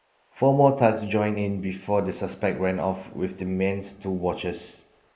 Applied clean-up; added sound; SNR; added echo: neural mask model Resemble Enhance denoiser.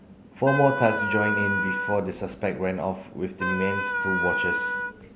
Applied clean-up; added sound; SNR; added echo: none; Wind instrument, woodwind instrument; 1 dB; none.